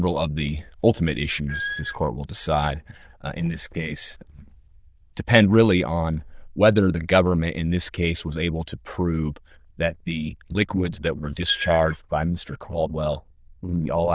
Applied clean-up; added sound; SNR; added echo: neural diffusion model UNIVERSE++.